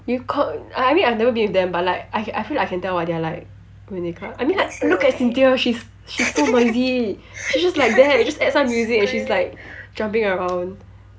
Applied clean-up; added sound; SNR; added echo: none; none; none; none.